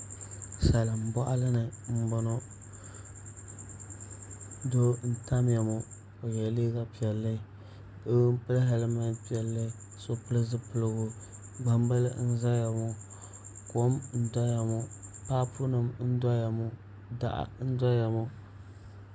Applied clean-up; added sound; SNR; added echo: none; none; none; none.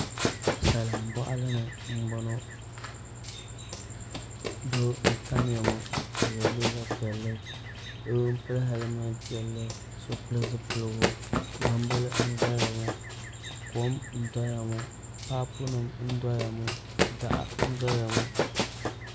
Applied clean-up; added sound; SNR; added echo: none; Run; 1 dB; none.